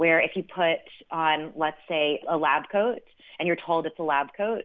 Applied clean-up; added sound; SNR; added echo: none; none; none; none.